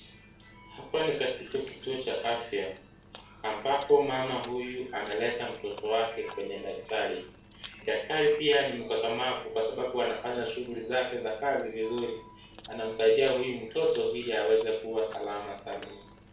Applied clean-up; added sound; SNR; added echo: none; Chewing, mastication; 17 dB; reverberation time 0.4 s.